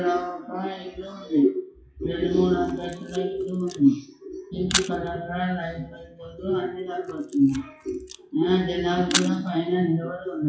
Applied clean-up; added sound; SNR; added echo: classical method WPE with log-MMSE.